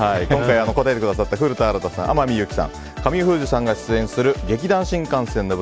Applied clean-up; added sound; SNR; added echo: none; none; none; none.